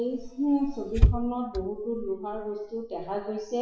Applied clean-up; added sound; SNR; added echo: classical method WPE with log-MMSE.